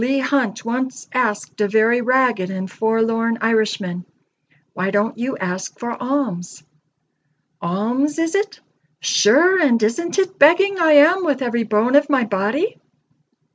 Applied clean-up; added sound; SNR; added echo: none; none; none; none.